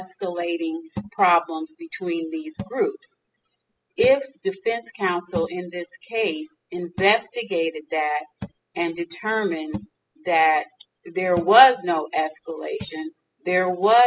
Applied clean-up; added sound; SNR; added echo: classical method spectral subtraction.